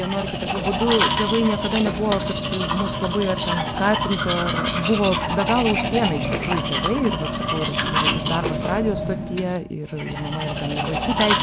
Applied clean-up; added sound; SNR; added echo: none; Domestic sounds, home sounds; -1 dB; none.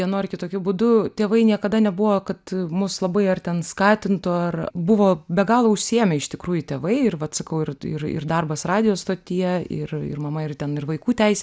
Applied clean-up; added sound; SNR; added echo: none; none; none; none.